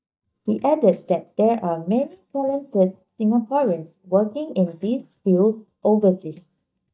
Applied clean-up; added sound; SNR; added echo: neural mask model DeepFilterNet 3.